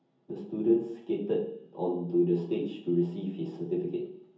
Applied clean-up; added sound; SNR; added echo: none; none; none; reverberation time 0.7 s.